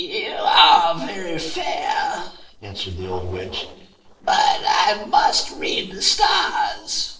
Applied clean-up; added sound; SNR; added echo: neural separator model SepFormer DNS4.